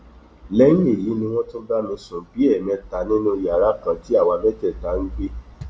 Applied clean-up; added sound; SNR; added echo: none; none; none; none.